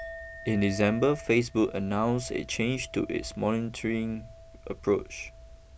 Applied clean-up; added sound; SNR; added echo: none; Chink, clink; 17 dB; none.